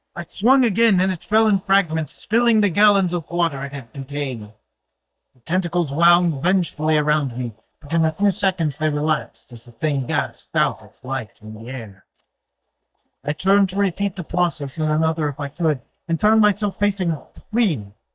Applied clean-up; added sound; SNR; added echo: neural mask model DeepFilterNet 3.